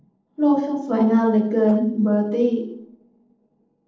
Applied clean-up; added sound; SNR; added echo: neural separator model SepFormer DNS4.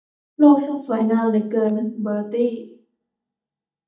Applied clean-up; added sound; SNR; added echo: neural mask model DeepFilterNet 3.